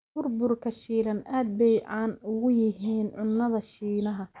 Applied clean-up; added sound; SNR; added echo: none; none; none; none.